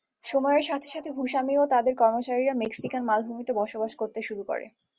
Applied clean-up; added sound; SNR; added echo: none; none; none; none.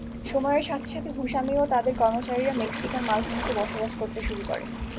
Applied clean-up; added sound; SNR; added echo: none; Waves, surf; 6 dB; none.